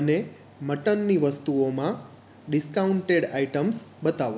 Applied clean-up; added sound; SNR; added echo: none; none; none; none.